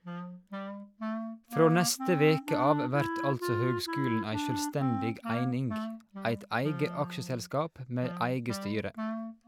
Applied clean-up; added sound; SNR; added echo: none; Wind instrument, woodwind instrument; 5 dB; none.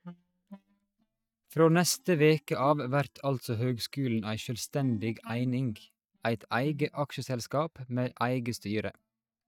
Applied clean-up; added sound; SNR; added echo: neural mask model DeepFilterNet 3.